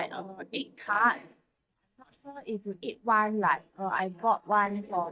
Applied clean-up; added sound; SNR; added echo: neural mask model DeepFilterNet 3.